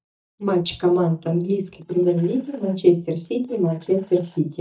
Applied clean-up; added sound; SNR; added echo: neural mask model DeepFilterNet 3.